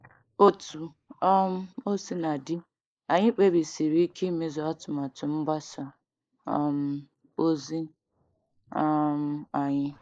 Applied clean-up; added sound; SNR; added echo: neural mask model Resemble Enhance denoiser.